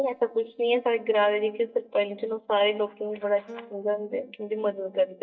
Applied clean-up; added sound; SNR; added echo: neural mask model DeepFilterNet 3.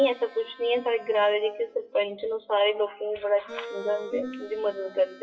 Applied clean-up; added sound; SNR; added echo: classical method WPE with log-MMSE.